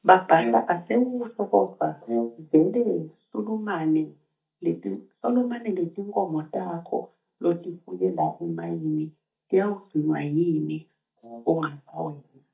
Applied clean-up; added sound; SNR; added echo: neural mask model DeepFilterNet 3.